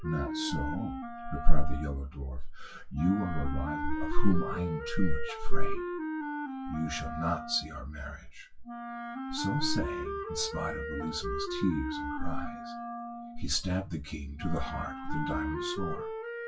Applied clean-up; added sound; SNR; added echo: classical method WPE with log-MMSE.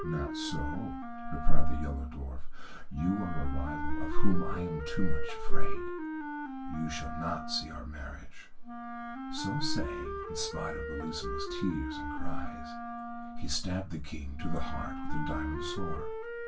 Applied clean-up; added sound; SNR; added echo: none; Wind instrument, woodwind instrument; 13 dB; reverberation time 0.1 s.